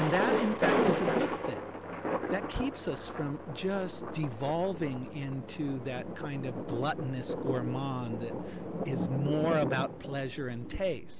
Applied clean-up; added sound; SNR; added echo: none; Thunder; 1 dB; none.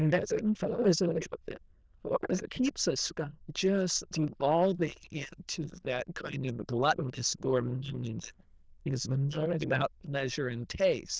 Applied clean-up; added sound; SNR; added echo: neural diffusion model UNIVERSE++.